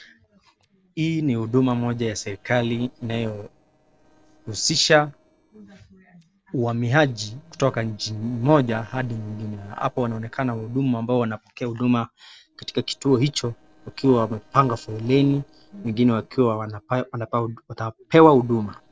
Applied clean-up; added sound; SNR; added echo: neural separator model SepFormer DNS4.